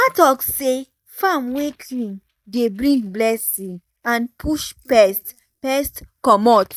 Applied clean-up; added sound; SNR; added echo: neural mask model DeepFilterNet 3.